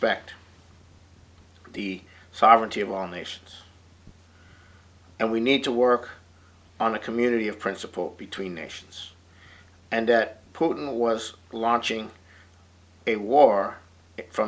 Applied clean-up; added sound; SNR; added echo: none; none; none; none.